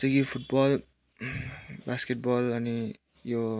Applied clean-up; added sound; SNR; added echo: none; none; none; none.